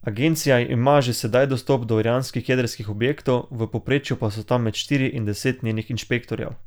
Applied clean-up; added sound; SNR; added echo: none; none; none; none.